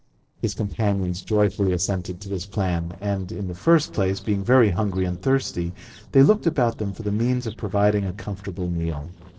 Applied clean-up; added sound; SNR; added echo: neural separator model SepFormer DNS4.